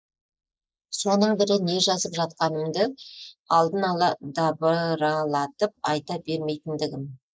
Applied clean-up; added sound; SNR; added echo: neural mask model Resemble Enhance denoiser.